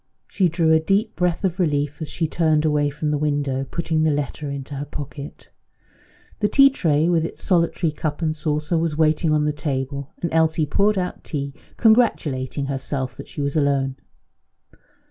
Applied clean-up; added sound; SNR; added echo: none; none; none; none.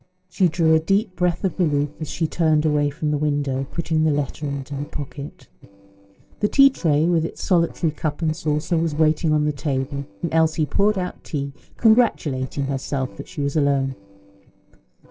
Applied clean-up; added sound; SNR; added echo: neural separator model SepFormer DNS4.